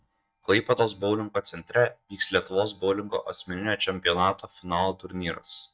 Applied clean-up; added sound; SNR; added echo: neural mask model DeepFilterNet 3.